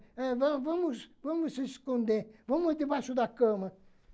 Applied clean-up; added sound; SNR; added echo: none; none; none; none.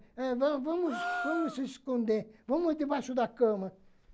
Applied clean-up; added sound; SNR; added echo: none; Gasp; 9 dB; none.